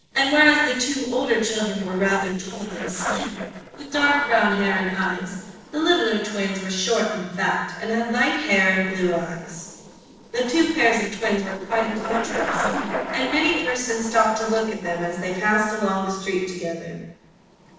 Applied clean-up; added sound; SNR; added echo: neural separator model SepFormer DNS4.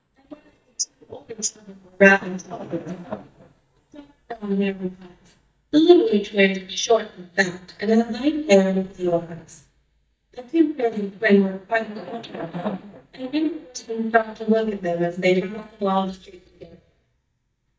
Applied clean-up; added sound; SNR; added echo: neural mask model DeepFilterNet 3.